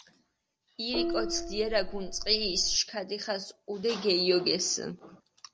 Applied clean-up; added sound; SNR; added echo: none; Gong; 3 dB; none.